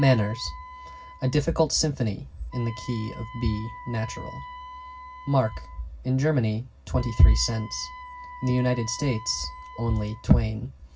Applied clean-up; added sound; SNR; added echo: none; Wind instrument, woodwind instrument; 17 dB; reverberation time 0.4 s.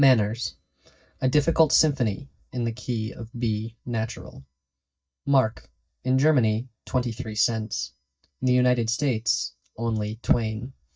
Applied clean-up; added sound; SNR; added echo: neural mask model DeepFilterNet 3.